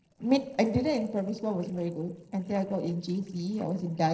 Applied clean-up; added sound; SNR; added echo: neural separator model SepFormer DNS4.